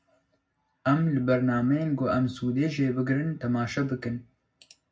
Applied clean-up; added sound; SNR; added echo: none; none; none; reverberation time 0.4 s.